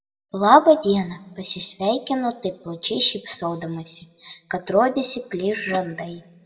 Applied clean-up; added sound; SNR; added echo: none; none; none; reverberation time 0.8 s.